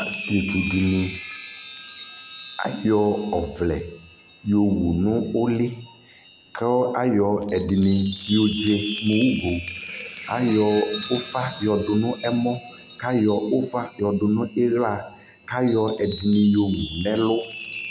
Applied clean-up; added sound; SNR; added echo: none; Chime; 3 dB; none.